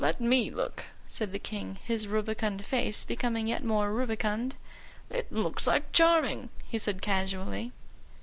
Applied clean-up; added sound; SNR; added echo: none; none; none; none.